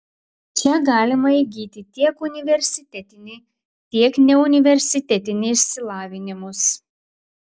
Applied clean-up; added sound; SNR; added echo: none; none; none; none.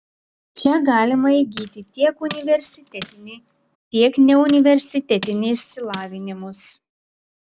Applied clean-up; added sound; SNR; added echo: none; Tools; 17 dB; none.